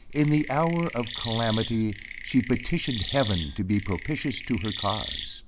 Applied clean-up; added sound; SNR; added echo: none; Chirp, tweet; 10 dB; none.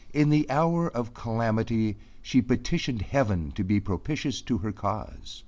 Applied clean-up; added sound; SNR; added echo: none; none; none; none.